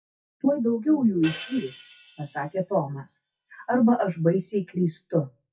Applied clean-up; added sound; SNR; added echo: classical method WPE with log-MMSE.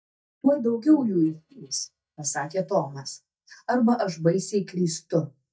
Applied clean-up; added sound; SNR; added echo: neural mask model DeepFilterNet 3.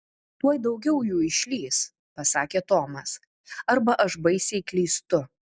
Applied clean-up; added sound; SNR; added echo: none; none; none; none.